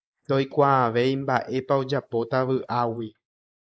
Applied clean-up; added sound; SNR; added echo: neural mask model Resemble Enhance denoiser.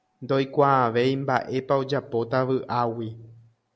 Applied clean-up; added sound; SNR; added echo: none; none; none; none.